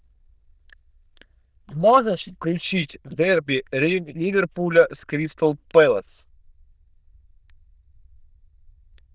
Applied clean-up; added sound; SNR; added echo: neural diffusion model UNIVERSE++.